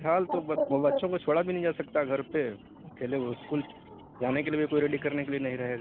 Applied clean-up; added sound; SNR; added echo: none; Bird; 10 dB; none.